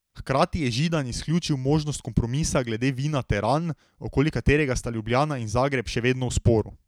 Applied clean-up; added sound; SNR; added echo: none; none; none; none.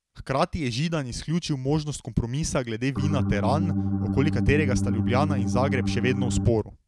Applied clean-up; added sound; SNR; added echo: none; Organ; -1 dB; none.